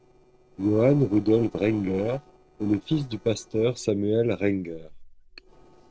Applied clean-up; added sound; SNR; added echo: neural separator model SepFormer DNS4.